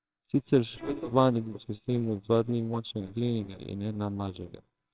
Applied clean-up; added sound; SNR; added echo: neural separator model SepFormer WHAMR!.